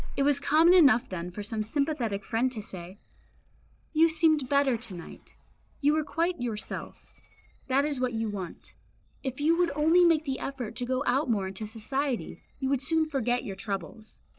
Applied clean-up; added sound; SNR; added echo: neural separator model SepFormer DNS4.